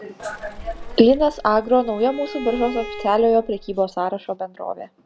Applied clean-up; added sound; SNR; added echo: none; Bowed string instrument + Bus / Engine; 14 dB; none.